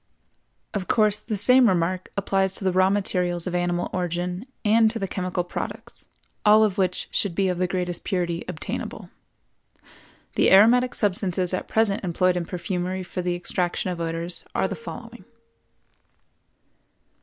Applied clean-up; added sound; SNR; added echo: none; Plucked string instrument; 20 dB; none.